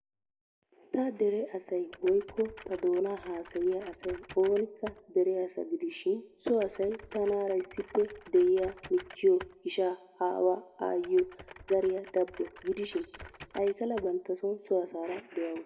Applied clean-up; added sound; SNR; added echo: none; Typing; 19 dB; reverberation time 1.4 s.